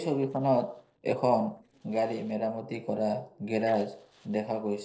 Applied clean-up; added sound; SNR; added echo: neural separator model SepFormer DNS4.